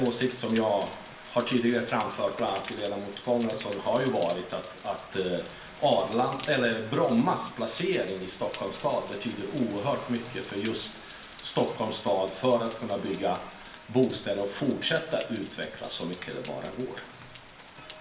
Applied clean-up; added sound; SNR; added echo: none; Rain; 16 dB; reverberation time 0.9 s.